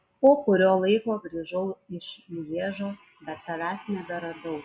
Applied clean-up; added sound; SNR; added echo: none; none; none; none.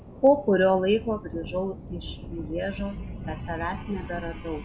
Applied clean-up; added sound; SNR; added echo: none; Thunder / Rain; 11 dB; none.